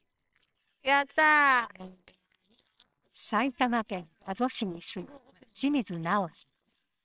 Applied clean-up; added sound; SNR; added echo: neural separator model SepFormer WHAMR!.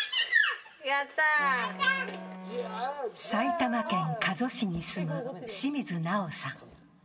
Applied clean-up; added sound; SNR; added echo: none; Wind instrument, woodwind instrument; 14 dB; reverberation time 2.2 s.